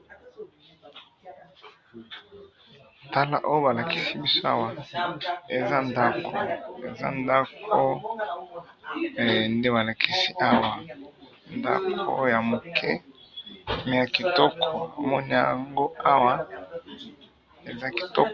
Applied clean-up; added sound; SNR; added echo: none; none; none; none.